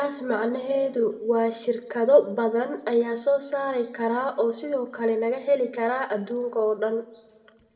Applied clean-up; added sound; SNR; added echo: none; none; none; reverberation time 0.9 s.